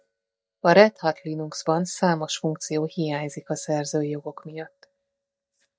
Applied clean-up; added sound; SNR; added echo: neural mask model DeepFilterNet 3.